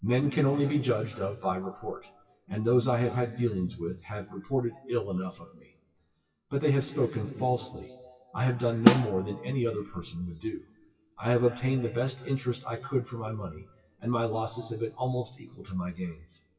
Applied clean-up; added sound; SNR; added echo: classical method WPE with log-MMSE.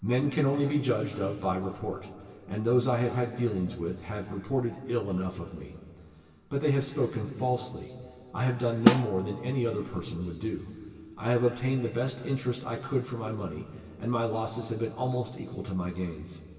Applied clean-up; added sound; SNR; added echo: none; Snare drum; 0 dB; reverberation time 2.4 s.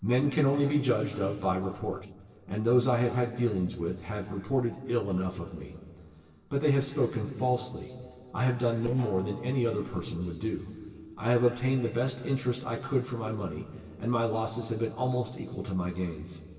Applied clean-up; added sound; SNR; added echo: neural separator model SepFormer DNS4.